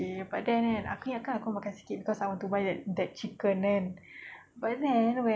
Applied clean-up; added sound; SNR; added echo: none; none; none; none.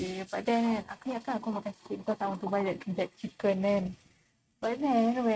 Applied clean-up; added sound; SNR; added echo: neural mask model RNNoise.